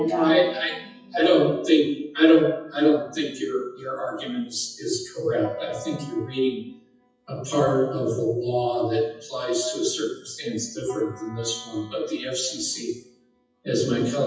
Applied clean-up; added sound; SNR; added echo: classical method WPE with log-MMSE.